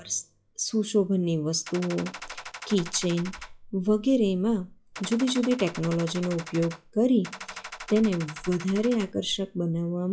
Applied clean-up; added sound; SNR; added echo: classical method log-MMSE.